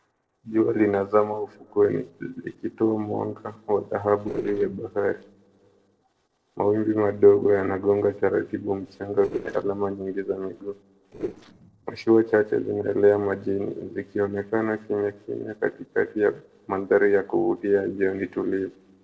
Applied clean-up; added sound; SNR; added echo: neural separator model SepFormer DNS4.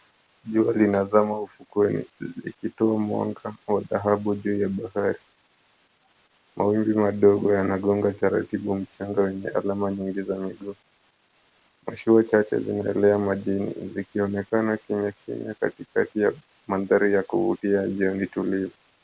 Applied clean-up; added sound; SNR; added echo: none; none; none; none.